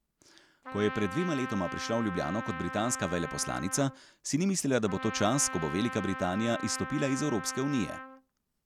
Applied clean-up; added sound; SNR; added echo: none; Trumpet; 9 dB; none.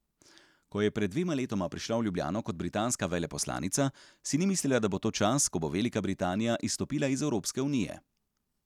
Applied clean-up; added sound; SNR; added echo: none; none; none; none.